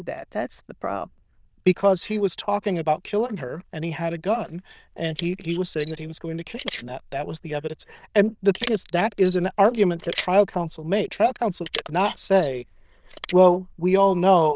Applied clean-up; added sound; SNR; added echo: neural diffusion model UNIVERSE++.